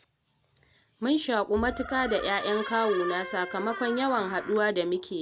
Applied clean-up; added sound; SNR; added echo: none; Door; 10 dB; none.